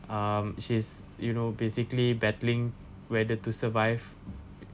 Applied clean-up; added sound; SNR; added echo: none; none; none; none.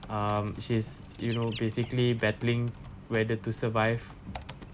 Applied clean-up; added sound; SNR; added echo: none; Bird + Typing; 16 dB; none.